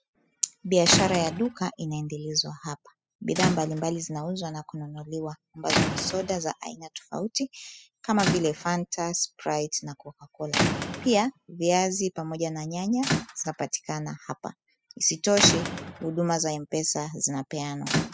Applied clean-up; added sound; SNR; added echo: classical method spectral subtraction.